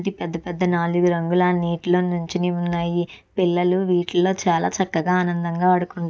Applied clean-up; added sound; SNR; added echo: none; none; none; none.